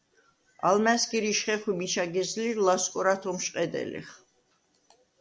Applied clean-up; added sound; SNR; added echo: none; none; none; none.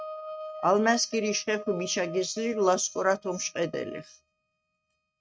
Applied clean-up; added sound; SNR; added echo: neural mask model RNNoise.